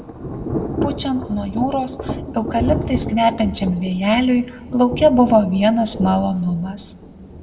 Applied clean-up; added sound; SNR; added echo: none; Thunder / Rain; 8 dB; reverberation time 0.5 s.